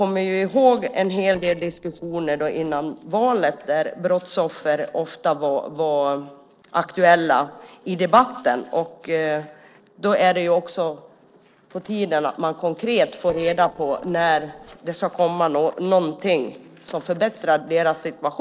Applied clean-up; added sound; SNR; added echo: neural separator model SepFormer DNS4.